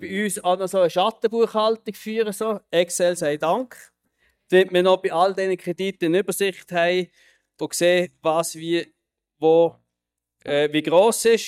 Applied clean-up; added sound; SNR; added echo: neural mask model DeepFilterNet 3.